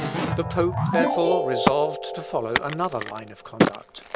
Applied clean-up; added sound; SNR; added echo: none; Keyboard (musical) + Crack; -2 dB; none.